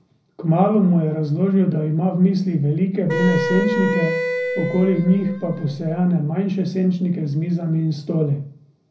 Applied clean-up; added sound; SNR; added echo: none; Wind instrument, woodwind instrument; 5 dB; reverberation time 0.4 s.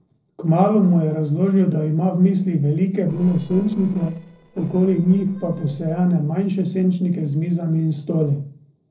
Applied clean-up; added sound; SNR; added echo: neural separator model SepFormer DNS4.